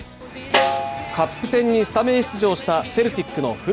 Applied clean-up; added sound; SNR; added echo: none; Snare drum; 4 dB; none.